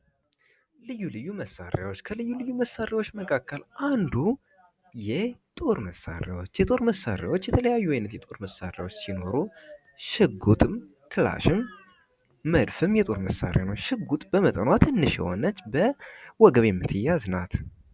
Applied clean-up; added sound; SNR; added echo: none; none; none; none.